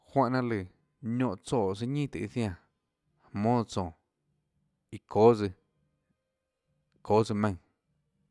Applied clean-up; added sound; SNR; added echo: none; none; none; none.